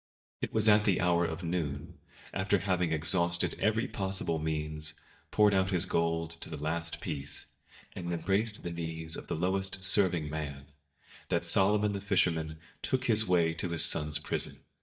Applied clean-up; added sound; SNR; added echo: neural mask model DeepFilterNet 3.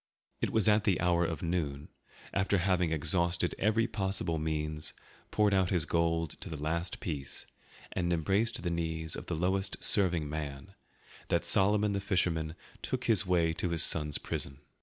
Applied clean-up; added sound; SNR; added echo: none; none; none; none.